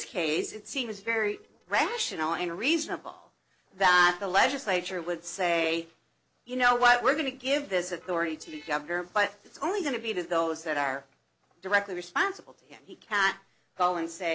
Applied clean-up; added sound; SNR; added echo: neural separator model SepFormer DNS4.